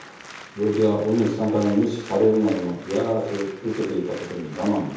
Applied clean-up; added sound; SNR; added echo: none; Applause; 19 dB; reverberation time 0.7 s.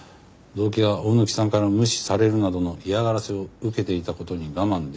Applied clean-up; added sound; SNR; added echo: none; none; none; none.